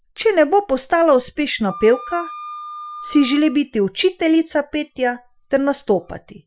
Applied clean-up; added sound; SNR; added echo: classical method Wiener filter.